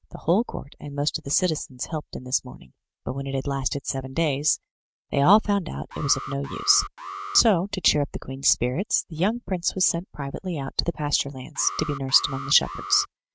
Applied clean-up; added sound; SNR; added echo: neural mask model RNNoise.